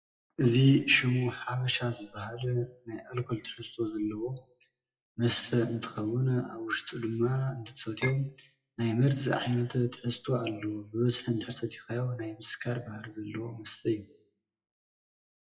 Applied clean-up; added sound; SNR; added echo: classical method WPE with log-MMSE.